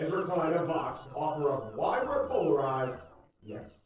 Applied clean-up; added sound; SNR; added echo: neural separator model SepFormer DNS4.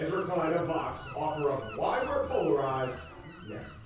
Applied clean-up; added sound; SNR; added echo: none; Gull, seagull; 16 dB; reverberation time 0.6 s.